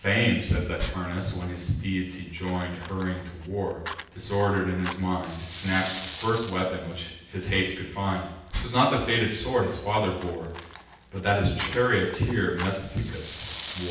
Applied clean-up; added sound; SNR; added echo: none; Fire; 13 dB; reverberation time 0.9 s.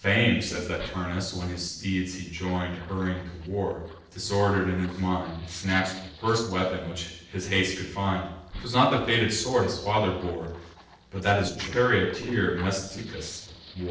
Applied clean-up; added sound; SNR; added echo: neural separator model SepFormer DNS4.